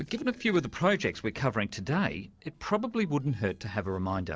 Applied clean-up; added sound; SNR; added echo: neural separator model SepFormer DNS4.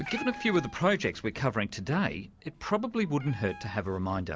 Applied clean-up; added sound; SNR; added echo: none; Meow; 16 dB; none.